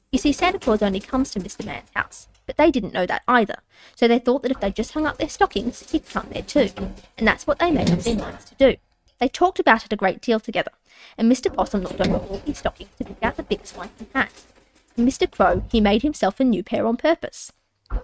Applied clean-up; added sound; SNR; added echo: neural mask model RNNoise.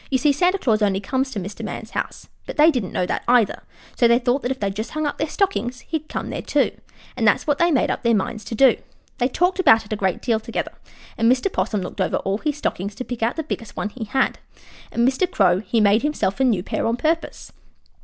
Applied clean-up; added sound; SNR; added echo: none; none; none; none.